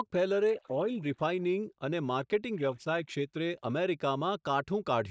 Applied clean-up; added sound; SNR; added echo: neural mask model DeepFilterNet 3.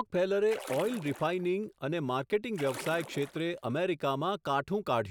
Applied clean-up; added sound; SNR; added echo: none; Splash, splatter; 15 dB; none.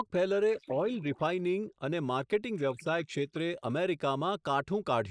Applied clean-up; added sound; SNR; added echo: neural mask model Resemble Enhance denoiser.